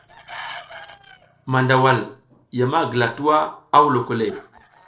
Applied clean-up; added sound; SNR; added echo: neural separator model SepFormer DNS4.